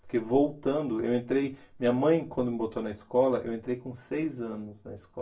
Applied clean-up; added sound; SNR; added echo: none; none; none; reverberation time 0.2 s.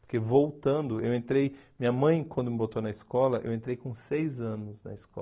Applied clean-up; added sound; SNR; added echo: none; none; none; none.